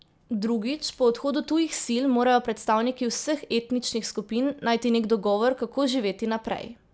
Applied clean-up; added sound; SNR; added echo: none; none; none; none.